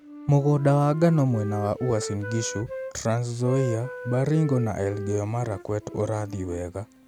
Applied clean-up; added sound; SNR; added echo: none; Wind instrument, woodwind instrument; 13 dB; none.